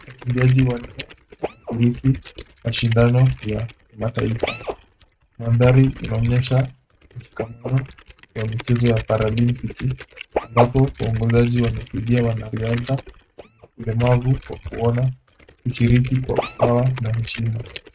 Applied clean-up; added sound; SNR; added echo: neural mask model RNNoise.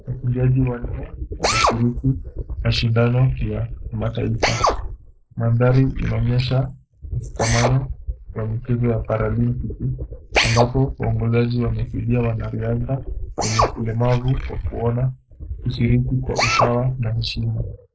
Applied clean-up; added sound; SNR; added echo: neural mask model Resemble Enhance denoiser.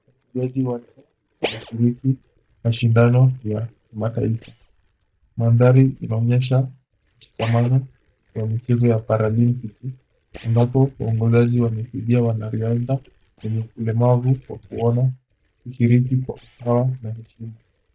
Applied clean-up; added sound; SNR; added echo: neural mask model DeepFilterNet 3.